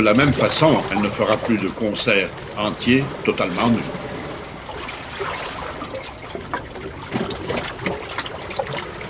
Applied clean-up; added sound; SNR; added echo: none; Waves, surf; 6 dB; none.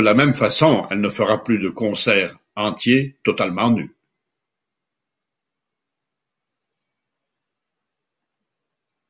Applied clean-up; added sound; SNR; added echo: none; none; none; none.